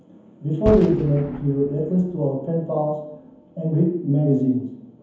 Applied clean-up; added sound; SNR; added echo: none; Boom; 13 dB; reverberation time 0.7 s.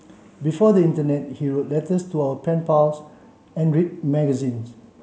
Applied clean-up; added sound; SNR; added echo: none; none; none; none.